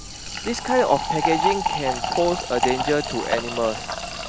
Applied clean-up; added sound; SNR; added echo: none; Fill (with liquid); 1 dB; none.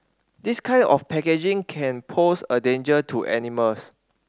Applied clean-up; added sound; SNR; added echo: none; none; none; none.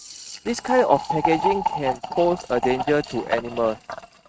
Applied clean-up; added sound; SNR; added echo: neural mask model RNNoise.